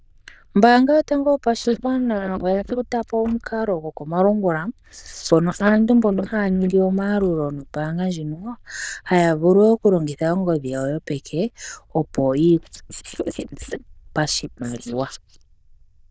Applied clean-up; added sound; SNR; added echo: neural diffusion model UNIVERSE++.